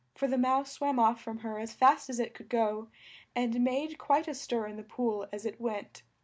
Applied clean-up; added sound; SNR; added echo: none; none; none; none.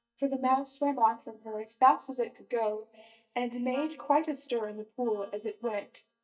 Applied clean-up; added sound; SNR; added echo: neural mask model DeepFilterNet 3.